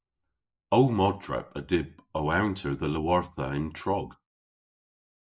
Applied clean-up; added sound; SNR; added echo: neural mask model Resemble Enhance denoiser.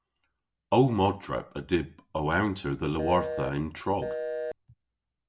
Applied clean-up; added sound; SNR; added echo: none; Telephone; 6 dB; none.